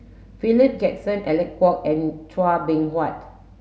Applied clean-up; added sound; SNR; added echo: none; none; none; none.